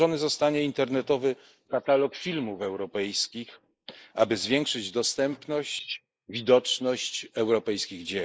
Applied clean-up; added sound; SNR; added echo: neural mask model Resemble Enhance denoiser.